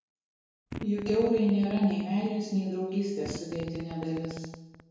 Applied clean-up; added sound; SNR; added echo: none; Fart; 13 dB; reverberation time 0.9 s.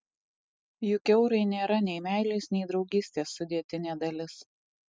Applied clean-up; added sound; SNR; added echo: none; none; none; none.